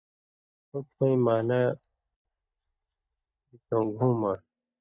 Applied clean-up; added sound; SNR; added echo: neural mask model DeepFilterNet 3.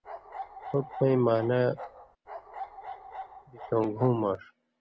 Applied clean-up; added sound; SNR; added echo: none; Bark; 13 dB; none.